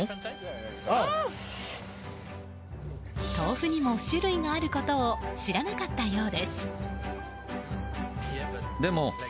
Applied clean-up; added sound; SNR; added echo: none; none; none; none.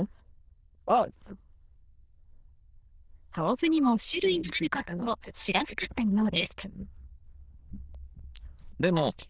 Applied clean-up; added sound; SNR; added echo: neural diffusion model UNIVERSE++.